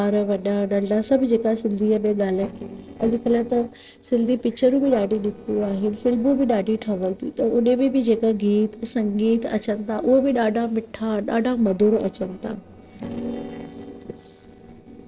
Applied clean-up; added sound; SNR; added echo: neural separator model SepFormer DNS4.